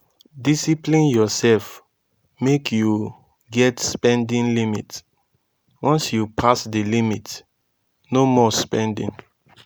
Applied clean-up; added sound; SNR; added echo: none; none; none; none.